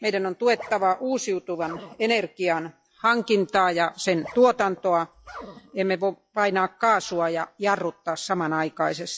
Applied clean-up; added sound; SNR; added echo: classical method log-MMSE.